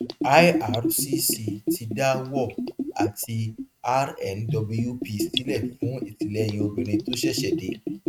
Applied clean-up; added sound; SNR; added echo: neural mask model RNNoise.